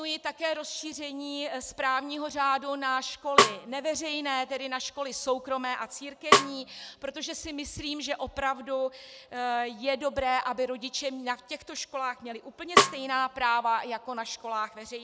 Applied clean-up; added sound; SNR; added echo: none; Snare drum; -4 dB; none.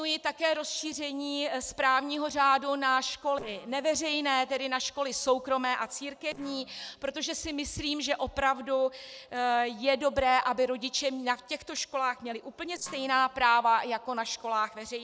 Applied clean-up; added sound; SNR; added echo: neural separator model SepFormer DNS4.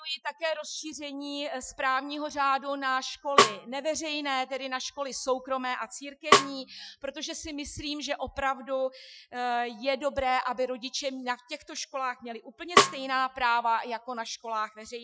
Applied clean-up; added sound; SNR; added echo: classical method Wiener filter.